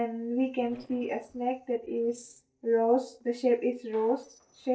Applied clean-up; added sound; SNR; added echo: neural separator model SepFormer DNS4.